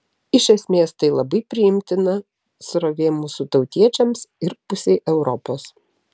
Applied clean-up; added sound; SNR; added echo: none; none; none; none.